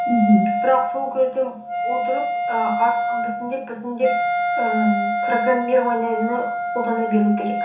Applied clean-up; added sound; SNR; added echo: none; Wind instrument, woodwind instrument; 2 dB; reverberation time 0.7 s.